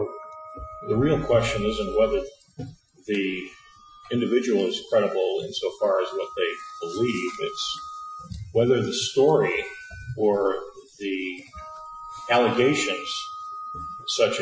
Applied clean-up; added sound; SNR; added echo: classical method Wiener filter.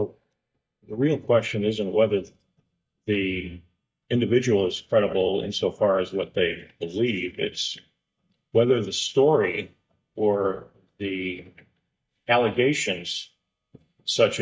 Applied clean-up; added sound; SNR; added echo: neural mask model DeepFilterNet 3.